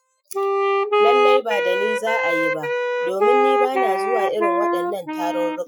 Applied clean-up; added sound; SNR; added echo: classical method Wiener filter.